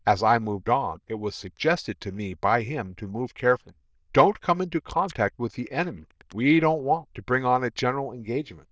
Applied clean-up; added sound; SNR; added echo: neural diffusion model UNIVERSE++.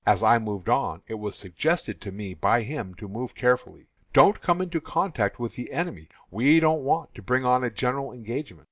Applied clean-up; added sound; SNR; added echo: none; none; none; none.